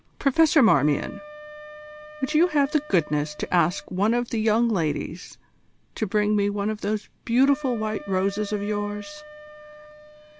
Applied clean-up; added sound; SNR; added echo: none; Wind instrument, woodwind instrument; 19 dB; none.